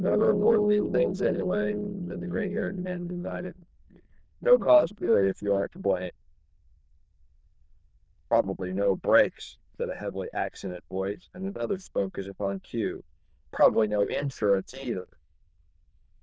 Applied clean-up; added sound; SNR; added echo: neural diffusion model UNIVERSE++.